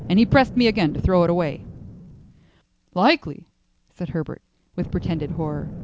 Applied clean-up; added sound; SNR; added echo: none; Boom; 15 dB; none.